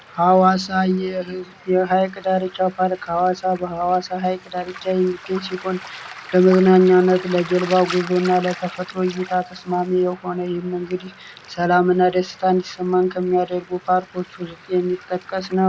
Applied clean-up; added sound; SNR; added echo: none; Waves, surf; 19 dB; none.